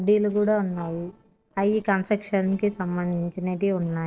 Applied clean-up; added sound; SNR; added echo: neural separator model SepFormer DNS4.